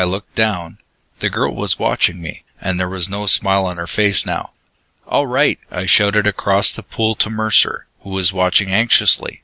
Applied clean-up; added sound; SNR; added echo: none; none; none; none.